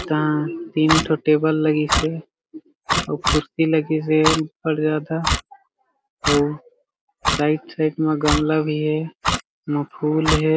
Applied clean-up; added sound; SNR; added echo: none; Clock; 5 dB; none.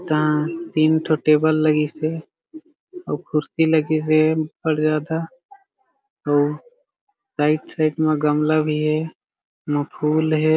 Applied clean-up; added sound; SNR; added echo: none; none; none; none.